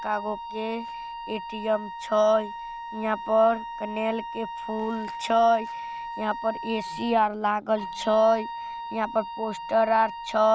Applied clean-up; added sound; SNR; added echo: none; Wind instrument, woodwind instrument; 10 dB; none.